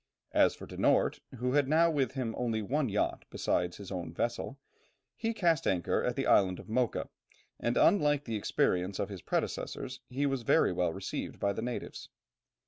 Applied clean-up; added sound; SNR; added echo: none; none; none; none.